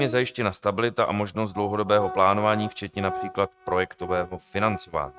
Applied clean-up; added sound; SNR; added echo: neural mask model RNNoise.